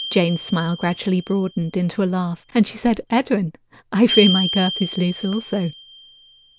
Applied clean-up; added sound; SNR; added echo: none; Glockenspiel; 9 dB; none.